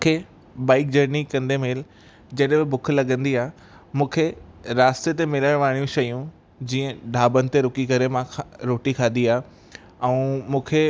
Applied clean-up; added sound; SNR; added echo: none; none; none; none.